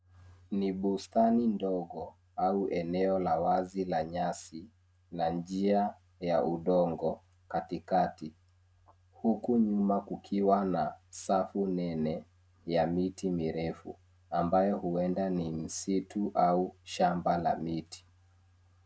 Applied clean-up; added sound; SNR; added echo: none; none; none; none.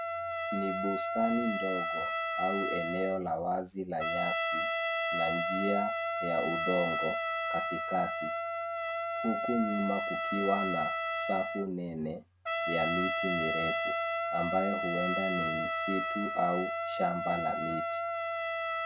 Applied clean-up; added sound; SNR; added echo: none; Trumpet; -1 dB; none.